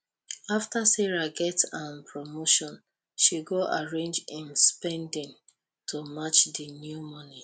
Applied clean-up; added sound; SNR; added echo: none; none; none; none.